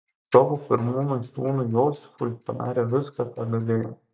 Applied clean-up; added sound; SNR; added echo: neural mask model DeepFilterNet 3.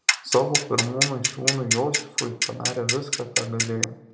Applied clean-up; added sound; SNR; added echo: none; Clock; -1 dB; reverberation time 0.7 s.